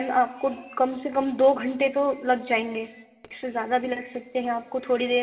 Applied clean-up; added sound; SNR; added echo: none; none; none; reverberation time 0.8 s.